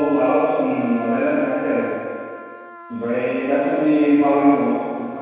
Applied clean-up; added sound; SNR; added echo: none; Trumpet; 17 dB; reverberation time 1.9 s.